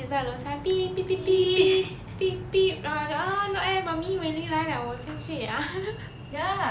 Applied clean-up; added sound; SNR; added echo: none; none; none; none.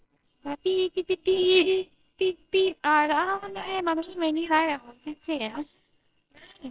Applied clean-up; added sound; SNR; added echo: neural separator model SepFormer WHAMR!.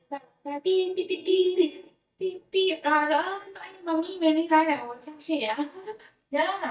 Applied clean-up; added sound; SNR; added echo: neural mask model DeepFilterNet 3.